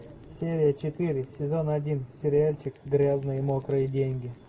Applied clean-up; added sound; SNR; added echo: neural mask model Resemble Enhance denoiser.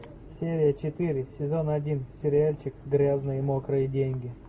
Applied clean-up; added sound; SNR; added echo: none; none; none; none.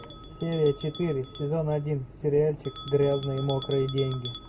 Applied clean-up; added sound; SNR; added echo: none; Bell; 15 dB; none.